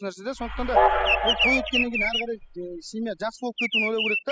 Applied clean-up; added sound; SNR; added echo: classical method spectral subtraction.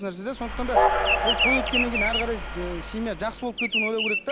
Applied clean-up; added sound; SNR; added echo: none; Bird vocalization, bird call, bird song + Train; -4 dB; none.